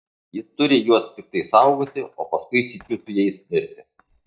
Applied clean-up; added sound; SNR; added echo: neural mask model DeepFilterNet 3.